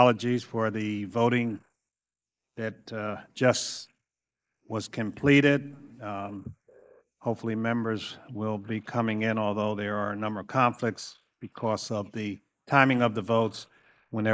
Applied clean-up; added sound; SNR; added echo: neural mask model Resemble Enhance denoiser.